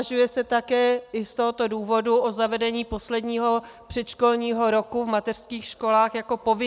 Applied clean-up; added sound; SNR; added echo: none; none; none; none.